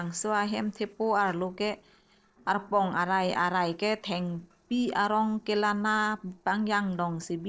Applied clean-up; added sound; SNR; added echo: neural separator model SepFormer DNS4.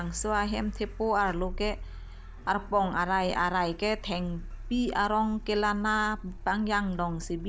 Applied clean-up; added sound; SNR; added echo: none; Car; 10 dB; none.